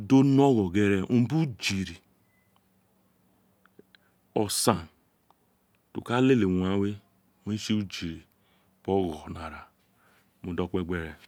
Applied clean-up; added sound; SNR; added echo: none; none; none; none.